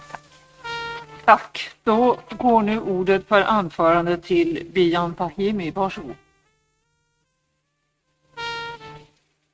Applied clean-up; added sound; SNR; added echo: neural mask model RNNoise.